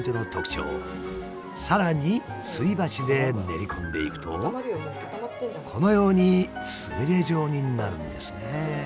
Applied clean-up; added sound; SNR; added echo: none; none; none; none.